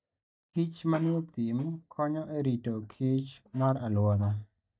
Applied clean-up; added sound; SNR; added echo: neural mask model DeepFilterNet 3.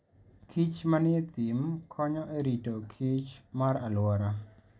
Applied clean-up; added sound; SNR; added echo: none; none; none; none.